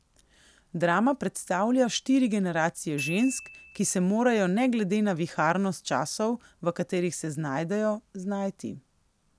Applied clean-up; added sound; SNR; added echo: none; Glockenspiel; 17 dB; none.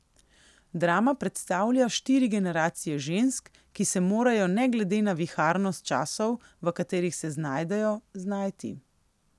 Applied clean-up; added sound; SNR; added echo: none; none; none; none.